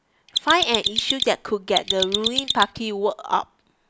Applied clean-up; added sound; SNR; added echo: none; Mechanisms; 1 dB; none.